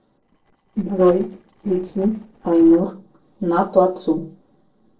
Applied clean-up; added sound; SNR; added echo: neural separator model SepFormer DNS4.